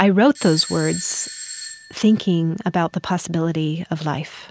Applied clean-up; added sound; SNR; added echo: none; Bell / Doorbell; 14 dB; none.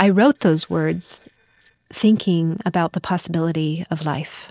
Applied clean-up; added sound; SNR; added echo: neural separator model SepFormer DNS4.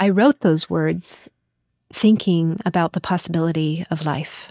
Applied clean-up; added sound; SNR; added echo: neural mask model DeepFilterNet 3.